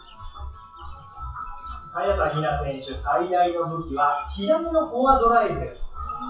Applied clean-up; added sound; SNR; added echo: classical method WPE with log-MMSE.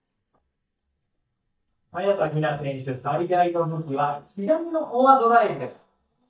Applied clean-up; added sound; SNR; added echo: neural mask model DeepFilterNet 3.